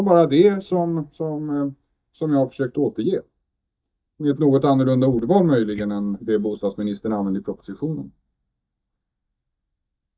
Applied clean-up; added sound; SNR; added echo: neural mask model DeepFilterNet 3.